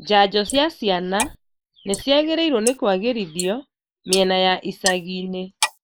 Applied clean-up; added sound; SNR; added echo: neural mask model Resemble Enhance denoiser.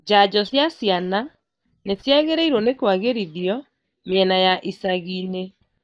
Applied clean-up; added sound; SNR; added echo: neural mask model DeepFilterNet 3.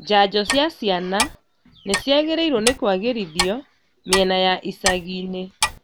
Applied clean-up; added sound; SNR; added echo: none; Clock; 7 dB; none.